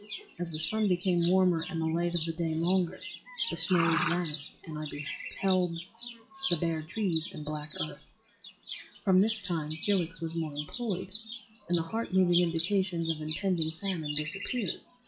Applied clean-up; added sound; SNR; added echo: classical method WPE with log-MMSE.